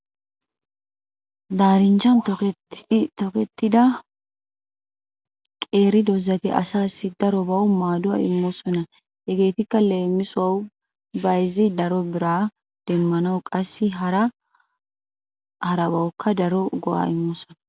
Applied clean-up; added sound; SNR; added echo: none; none; none; none.